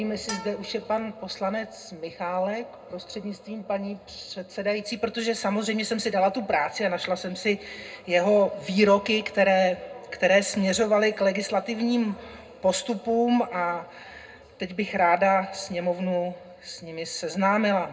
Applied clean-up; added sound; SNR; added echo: none; Bowed string instrument; 16 dB; reverberation time 0.2 s.